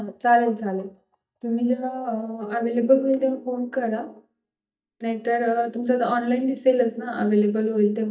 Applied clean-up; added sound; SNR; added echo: neural mask model DeepFilterNet 3.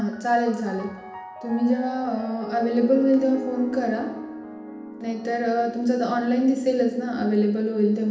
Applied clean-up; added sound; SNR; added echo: none; Piano; 15 dB; reverberation time 0.8 s.